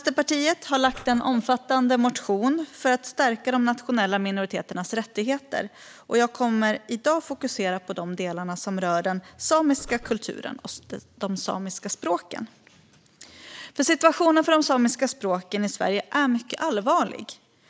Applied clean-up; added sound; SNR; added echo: none; Breathing; 16 dB; none.